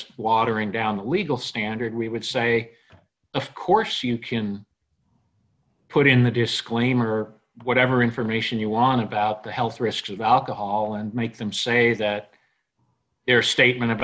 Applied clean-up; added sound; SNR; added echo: none; none; none; none.